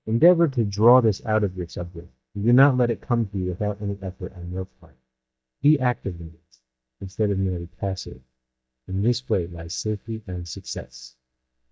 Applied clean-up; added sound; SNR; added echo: neural mask model DeepFilterNet 3.